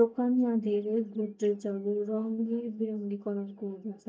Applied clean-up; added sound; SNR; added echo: neural mask model DeepFilterNet 3.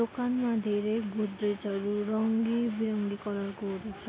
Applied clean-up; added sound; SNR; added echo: none; none; none; none.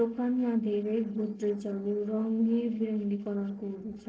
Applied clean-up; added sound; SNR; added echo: neural separator model SepFormer DNS4.